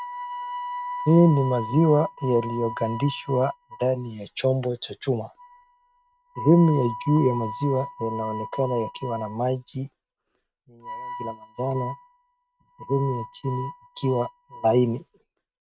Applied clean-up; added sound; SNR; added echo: neural mask model RNNoise.